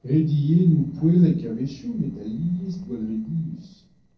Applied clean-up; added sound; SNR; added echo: neural separator model SepFormer DNS4.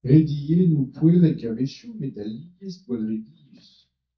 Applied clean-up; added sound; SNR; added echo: neural mask model DeepFilterNet 3.